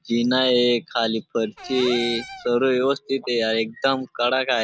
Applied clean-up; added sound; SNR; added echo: none; Cupboard open or close / Door; 15 dB; none.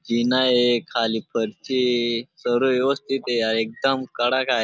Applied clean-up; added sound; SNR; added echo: none; none; none; none.